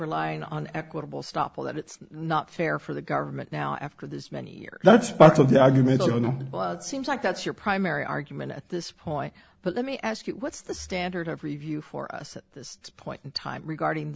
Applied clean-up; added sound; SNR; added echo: none; none; none; none.